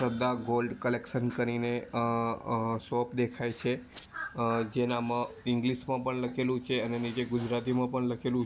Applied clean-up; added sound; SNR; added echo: none; none; none; none.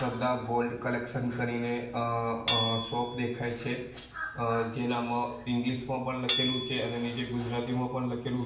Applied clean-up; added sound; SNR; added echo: none; Hammer / Chink, clink; 7 dB; reverberation time 0.6 s.